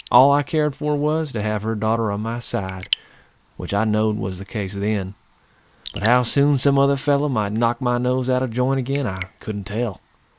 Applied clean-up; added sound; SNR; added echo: neural mask model Resemble Enhance denoiser.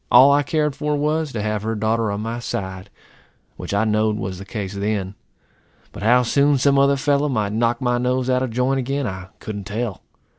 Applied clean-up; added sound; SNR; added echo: none; none; none; none.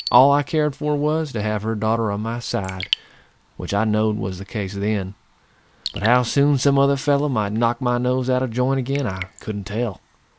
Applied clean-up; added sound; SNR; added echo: none; Raindrop / Drip; 17 dB; none.